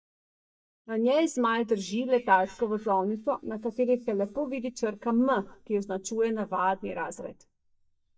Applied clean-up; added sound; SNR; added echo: neural mask model DeepFilterNet 3.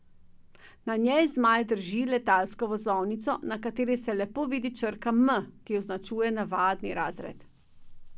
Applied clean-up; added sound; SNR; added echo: none; none; none; none.